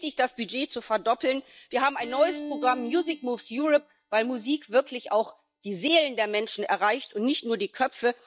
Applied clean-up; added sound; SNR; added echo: neural mask model DeepFilterNet 3.